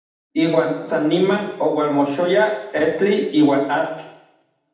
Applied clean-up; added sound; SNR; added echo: none; none; none; reverberation time 0.8 s.